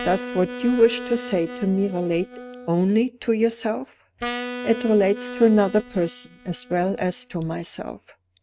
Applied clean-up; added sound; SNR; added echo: neural mask model RNNoise.